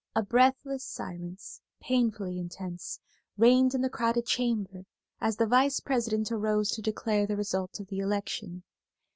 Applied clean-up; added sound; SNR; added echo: none; none; none; none.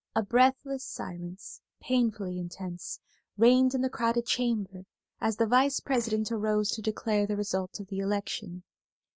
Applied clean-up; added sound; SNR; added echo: neural mask model Resemble Enhance denoiser.